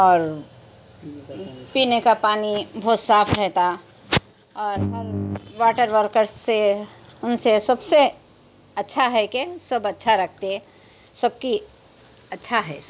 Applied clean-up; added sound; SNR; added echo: none; none; none; none.